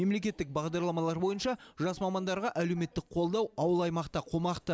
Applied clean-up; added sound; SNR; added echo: none; none; none; none.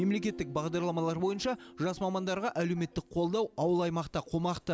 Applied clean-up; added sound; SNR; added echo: none; Guitar; 18 dB; none.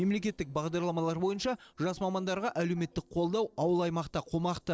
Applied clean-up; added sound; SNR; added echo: neural separator model SepFormer DNS4.